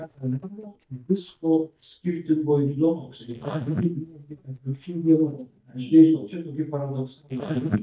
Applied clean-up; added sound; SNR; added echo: neural mask model DeepFilterNet 3.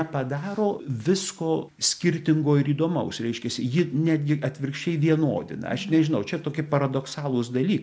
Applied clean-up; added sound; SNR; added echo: none; none; none; none.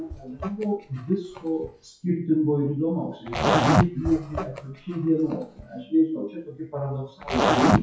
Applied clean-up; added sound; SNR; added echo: classical method WPE with log-MMSE.